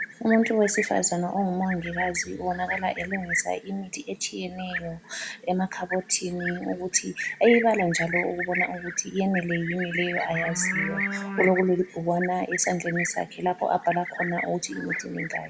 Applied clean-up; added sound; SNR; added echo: none; Livestock, farm animals, working animals; 7 dB; none.